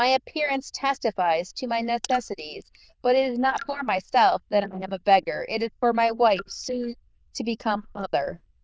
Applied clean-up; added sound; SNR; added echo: neural diffusion model UNIVERSE++.